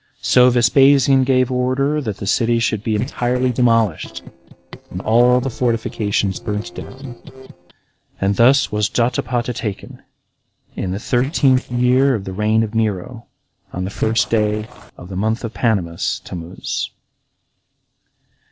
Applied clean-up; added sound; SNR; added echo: neural separator model SepFormer DNS4.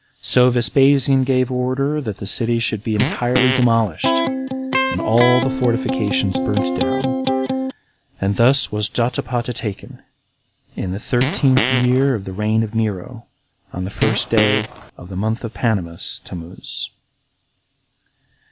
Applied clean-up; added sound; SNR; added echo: none; Electric guitar + Fart; 1 dB; none.